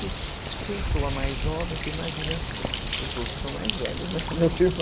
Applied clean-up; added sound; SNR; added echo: none; Bird; 0 dB; none.